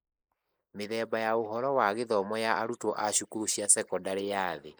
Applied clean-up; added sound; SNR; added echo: neural mask model Resemble Enhance denoiser.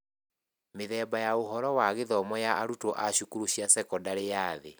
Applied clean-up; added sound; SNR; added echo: none; none; none; none.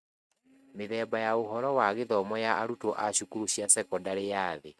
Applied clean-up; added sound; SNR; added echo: neural mask model RNNoise.